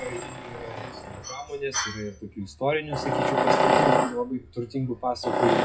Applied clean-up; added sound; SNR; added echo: classical method WPE with log-MMSE.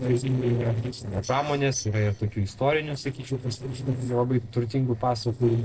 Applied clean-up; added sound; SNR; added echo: neural separator model SepFormer DNS4.